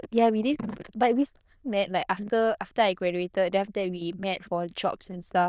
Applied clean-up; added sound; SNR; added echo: neural diffusion model UNIVERSE++.